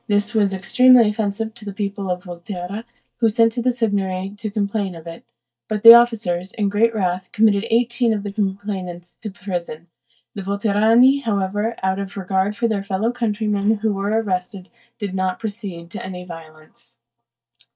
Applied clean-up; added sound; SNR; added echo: neural mask model DeepFilterNet 3.